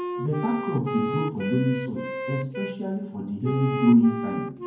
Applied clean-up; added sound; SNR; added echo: none; Wind instrument, woodwind instrument; 7 dB; reverberation time 0.9 s.